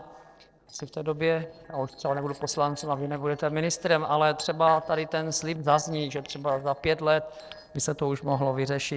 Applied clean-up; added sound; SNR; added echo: neural separator model SepFormer DNS4.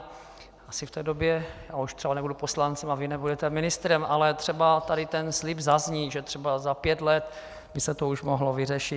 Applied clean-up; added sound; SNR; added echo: none; none; none; none.